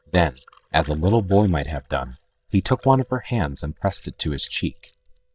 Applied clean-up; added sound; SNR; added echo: neural mask model DeepFilterNet 3.